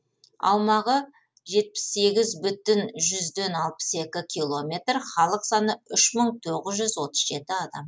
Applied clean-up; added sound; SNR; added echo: none; none; none; none.